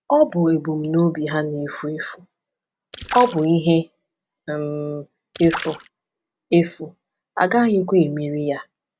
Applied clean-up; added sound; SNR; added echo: none; Splash, splatter; 14 dB; none.